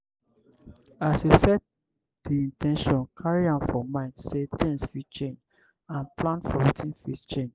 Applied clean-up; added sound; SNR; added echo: none; none; none; none.